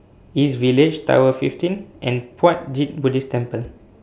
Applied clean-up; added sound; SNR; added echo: none; none; none; none.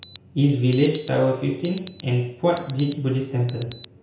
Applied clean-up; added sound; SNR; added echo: none; Alarm; -1 dB; reverberation time 0.5 s.